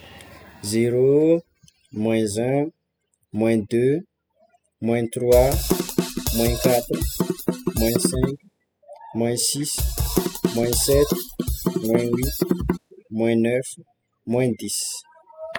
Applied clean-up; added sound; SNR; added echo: classical method spectral subtraction.